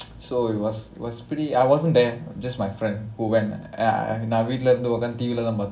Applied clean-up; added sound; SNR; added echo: none; none; none; reverberation time 0.4 s.